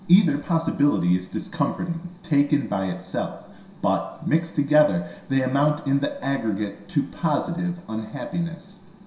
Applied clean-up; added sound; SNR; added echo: none; none; none; reverberation time 0.7 s.